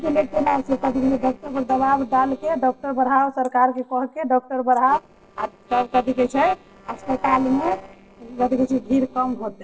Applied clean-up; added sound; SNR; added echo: neural separator model SepFormer DNS4.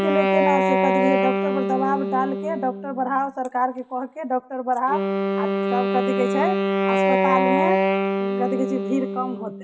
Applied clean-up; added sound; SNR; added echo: none; Wind instrument, woodwind instrument; -3 dB; reverberation time 0.5 s.